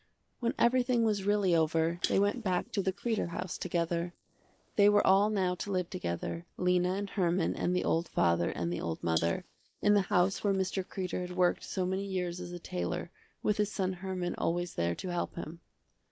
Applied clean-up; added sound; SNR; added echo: neural mask model Resemble Enhance denoiser.